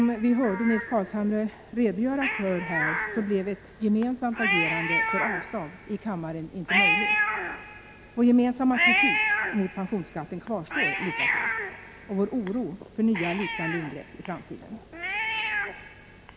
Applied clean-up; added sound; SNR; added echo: none; Cat; 1 dB; none.